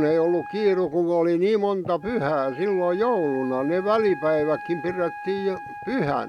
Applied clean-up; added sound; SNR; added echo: none; Wind instrument, woodwind instrument; 15 dB; none.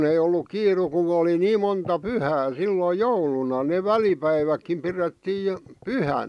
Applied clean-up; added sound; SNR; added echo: none; none; none; none.